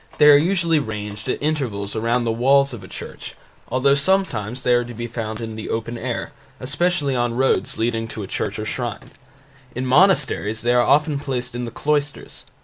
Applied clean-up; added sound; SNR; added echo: none; none; none; none.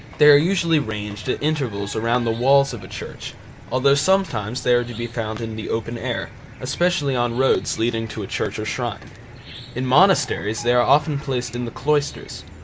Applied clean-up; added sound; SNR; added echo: none; Cricket / Chicken, rooster; 17 dB; none.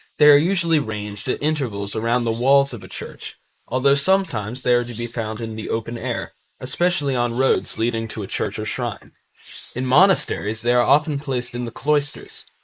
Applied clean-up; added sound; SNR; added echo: neural mask model Resemble Enhance denoiser.